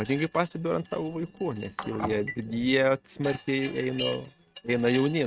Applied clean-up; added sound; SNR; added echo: neural mask model RNNoise.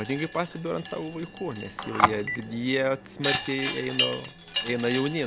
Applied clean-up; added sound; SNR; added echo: none; Telephone + Wind chime; 2 dB; none.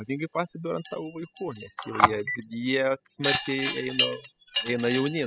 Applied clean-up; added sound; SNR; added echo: classical method spectral subtraction.